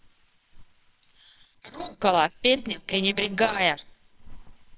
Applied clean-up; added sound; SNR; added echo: neural separator model SepFormer WHAMR!.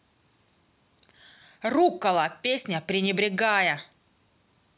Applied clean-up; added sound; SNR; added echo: none; none; none; none.